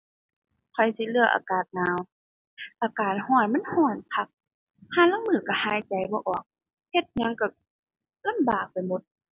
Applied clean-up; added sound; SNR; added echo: none; none; none; none.